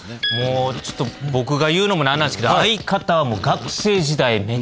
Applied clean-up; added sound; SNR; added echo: none; Fart; 14 dB; none.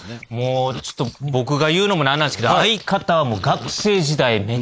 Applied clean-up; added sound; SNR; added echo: neural mask model Resemble Enhance denoiser.